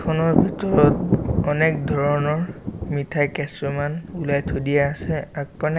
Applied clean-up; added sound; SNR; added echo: none; Thunder; 3 dB; none.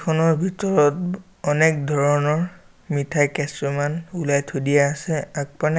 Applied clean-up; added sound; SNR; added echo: none; none; none; none.